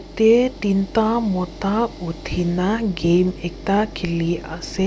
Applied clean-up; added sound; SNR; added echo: none; none; none; none.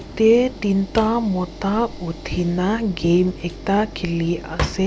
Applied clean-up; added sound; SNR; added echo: none; Drawer open or close; 14 dB; none.